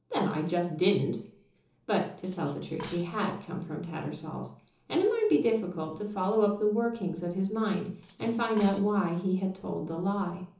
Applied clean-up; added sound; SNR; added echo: none; Cutlery, silverware; 19 dB; reverberation time 1.2 s.